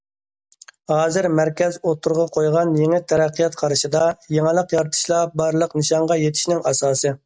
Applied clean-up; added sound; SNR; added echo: none; none; none; none.